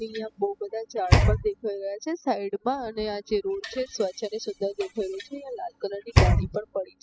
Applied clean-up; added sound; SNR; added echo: classical method spectral subtraction.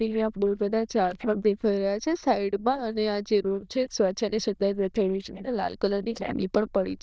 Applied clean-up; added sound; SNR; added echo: neural diffusion model UNIVERSE++.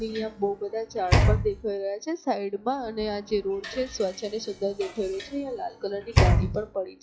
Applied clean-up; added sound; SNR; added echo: classical method log-MMSE.